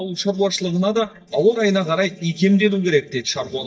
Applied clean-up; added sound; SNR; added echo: neural mask model DeepFilterNet 3.